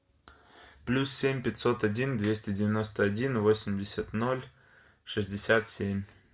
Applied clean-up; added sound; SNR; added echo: none; none; none; none.